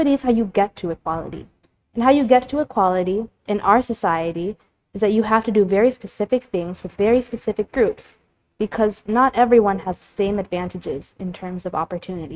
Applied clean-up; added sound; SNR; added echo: neural mask model RNNoise.